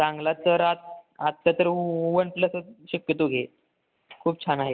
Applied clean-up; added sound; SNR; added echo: none; none; none; none.